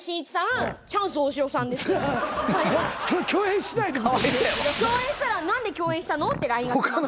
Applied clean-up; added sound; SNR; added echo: none; Fart; 14 dB; none.